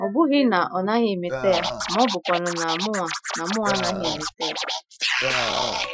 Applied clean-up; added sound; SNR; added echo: classical method Wiener filter.